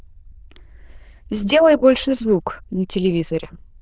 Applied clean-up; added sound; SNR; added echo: neural diffusion model UNIVERSE++.